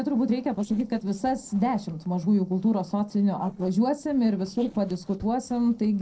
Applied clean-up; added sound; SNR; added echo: neural separator model SepFormer DNS4.